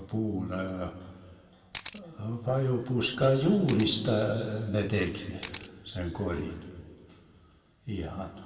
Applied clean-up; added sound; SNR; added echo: none; Camera; 18 dB; reverberation time 1.9 s.